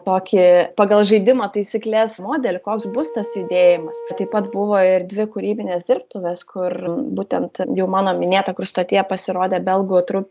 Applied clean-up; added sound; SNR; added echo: none; Wind instrument, woodwind instrument; 14 dB; none.